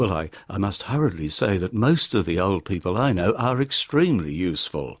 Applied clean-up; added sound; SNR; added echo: none; none; none; none.